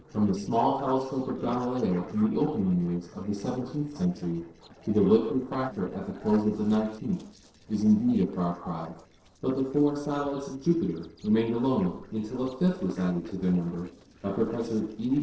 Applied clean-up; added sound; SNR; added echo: neural separator model SepFormer DNS4.